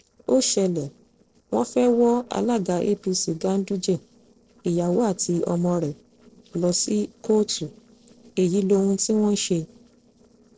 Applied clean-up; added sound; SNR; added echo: neural separator model SepFormer DNS4.